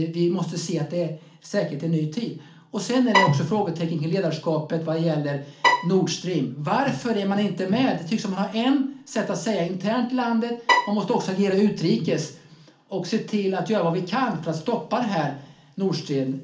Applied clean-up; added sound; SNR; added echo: none; Bowed string instrument; 0 dB; reverberation time 0.4 s.